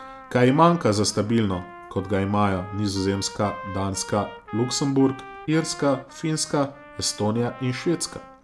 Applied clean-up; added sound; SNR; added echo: none; Trumpet; 17 dB; none.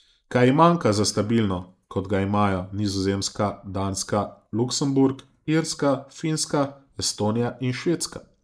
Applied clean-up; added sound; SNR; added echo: neural mask model Resemble Enhance denoiser.